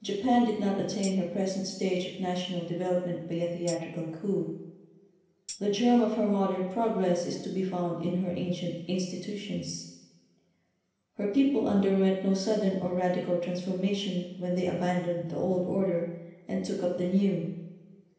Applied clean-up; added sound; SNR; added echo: none; Tambourine; 18 dB; reverberation time 0.9 s.